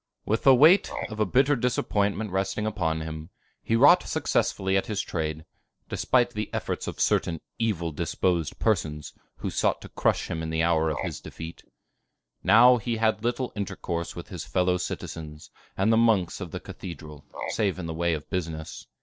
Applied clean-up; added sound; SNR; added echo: neural separator model SepFormer DNS4.